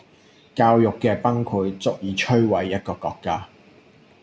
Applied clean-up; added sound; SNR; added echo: none; none; none; none.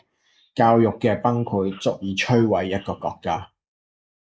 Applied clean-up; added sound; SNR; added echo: neural mask model Resemble Enhance denoiser.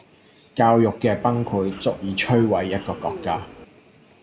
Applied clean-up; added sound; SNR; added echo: none; Subway, metro, underground; 15 dB; none.